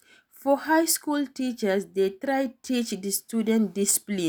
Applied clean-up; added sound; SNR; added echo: none; none; none; none.